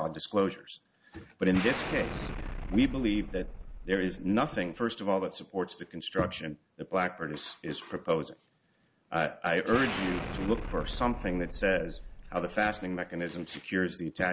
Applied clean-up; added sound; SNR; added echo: none; Explosion; 7 dB; none.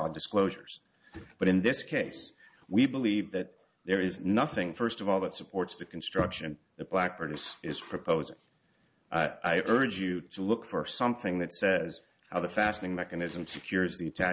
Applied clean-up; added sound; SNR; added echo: none; none; none; none.